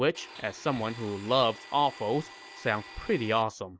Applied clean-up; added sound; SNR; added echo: none; Domestic sounds, home sounds; 17 dB; none.